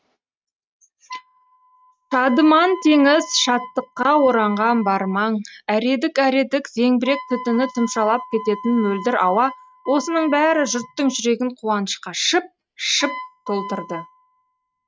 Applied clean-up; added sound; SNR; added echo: neural mask model RNNoise.